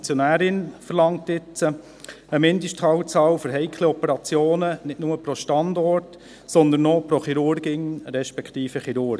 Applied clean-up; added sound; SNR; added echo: none; none; none; none.